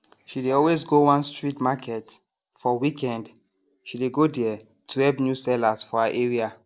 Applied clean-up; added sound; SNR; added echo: neural separator model SepFormer DNS4.